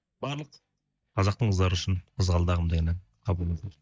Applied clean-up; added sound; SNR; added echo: neural mask model DeepFilterNet 3.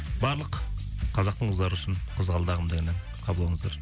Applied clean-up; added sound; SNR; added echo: none; none; none; none.